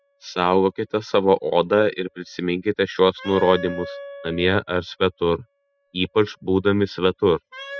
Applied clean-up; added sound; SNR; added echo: classical method spectral subtraction.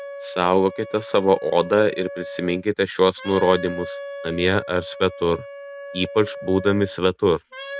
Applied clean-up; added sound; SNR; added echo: none; Wind instrument, woodwind instrument; 13 dB; none.